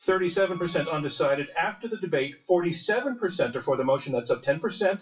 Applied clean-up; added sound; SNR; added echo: classical method WPE with log-MMSE.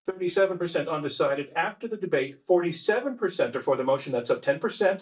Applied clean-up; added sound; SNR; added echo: neural mask model DeepFilterNet 3.